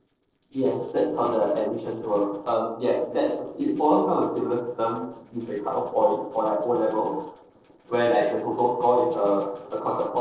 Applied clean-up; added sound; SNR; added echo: neural separator model SepFormer DNS4.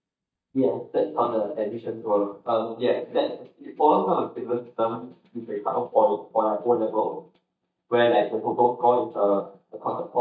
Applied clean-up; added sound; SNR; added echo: neural mask model DeepFilterNet 3.